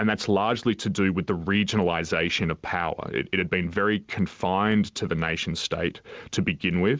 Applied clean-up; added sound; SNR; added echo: none; none; none; none.